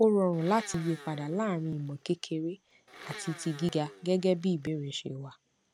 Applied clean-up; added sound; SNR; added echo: none; Domestic sounds, home sounds; 19 dB; none.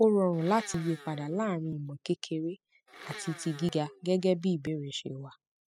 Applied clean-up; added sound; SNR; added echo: classical method spectral subtraction.